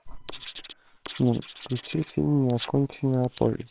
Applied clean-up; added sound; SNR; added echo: neural separator model SepFormer WHAMR!.